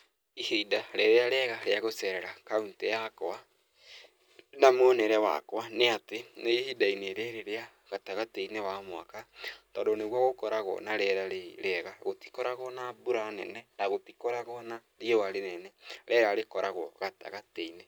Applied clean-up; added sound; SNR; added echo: none; none; none; none.